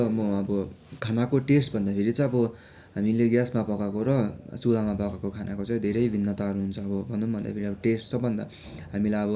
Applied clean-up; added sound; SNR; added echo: none; none; none; none.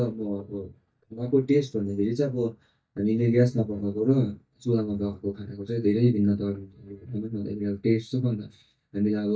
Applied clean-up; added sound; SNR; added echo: neural mask model DeepFilterNet 3.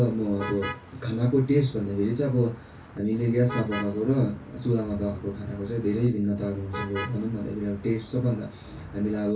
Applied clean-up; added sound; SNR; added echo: none; Motor vehicle (road); 15 dB; reverberation time 0.2 s.